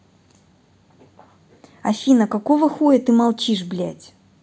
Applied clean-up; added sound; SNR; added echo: none; none; none; none.